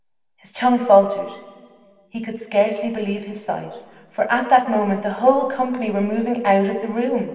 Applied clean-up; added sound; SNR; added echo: none; none; none; reverberation time 2.1 s.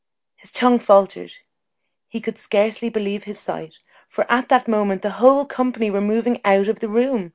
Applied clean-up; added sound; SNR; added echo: none; none; none; none.